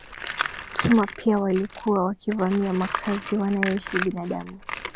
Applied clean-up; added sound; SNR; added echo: none; Tools; 8 dB; none.